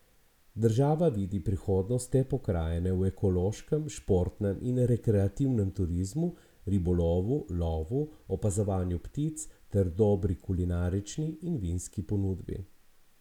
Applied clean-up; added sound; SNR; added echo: none; none; none; none.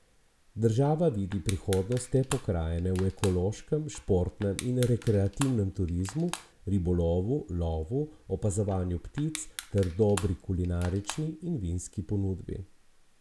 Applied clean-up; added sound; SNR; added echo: none; Crushing; 15 dB; none.